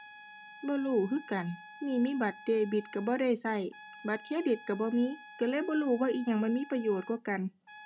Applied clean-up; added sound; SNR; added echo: none; Trumpet; 19 dB; none.